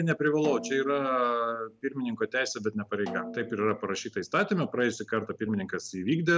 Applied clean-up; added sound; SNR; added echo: none; Snare drum; 15 dB; none.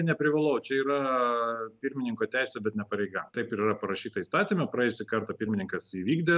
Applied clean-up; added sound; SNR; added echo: none; none; none; none.